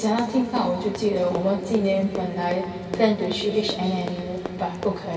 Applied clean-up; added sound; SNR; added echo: none; Run; 14 dB; reverberation time 2.6 s.